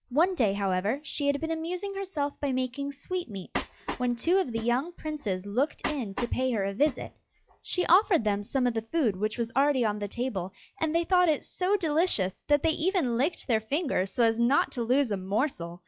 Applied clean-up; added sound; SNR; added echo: classical method log-MMSE.